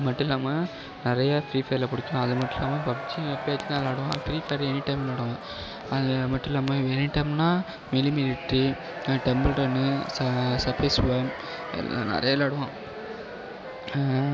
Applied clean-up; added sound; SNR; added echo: none; Crowd / Cheering + Wind instrument, woodwind instrument; 11 dB; none.